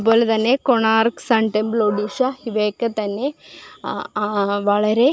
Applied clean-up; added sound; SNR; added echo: none; none; none; none.